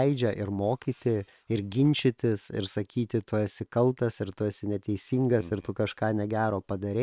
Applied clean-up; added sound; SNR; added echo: neural separator model SepFormer WHAM!.